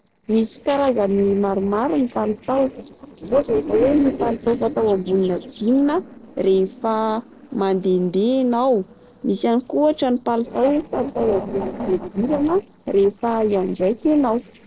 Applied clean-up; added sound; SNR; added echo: neural separator model SepFormer DNS4.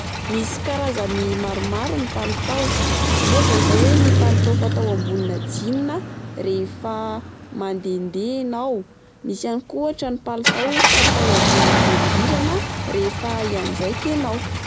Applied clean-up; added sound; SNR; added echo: none; Car; -4 dB; none.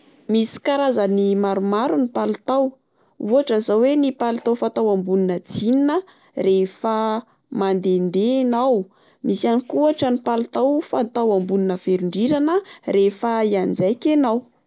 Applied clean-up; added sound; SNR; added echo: none; none; none; none.